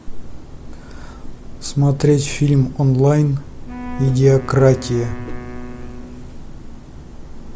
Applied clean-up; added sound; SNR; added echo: none; Wind instrument, woodwind instrument + Whoosh, swoosh, swish; 14 dB; none.